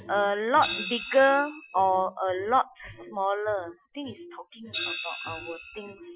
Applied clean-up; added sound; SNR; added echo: classical method Wiener filter.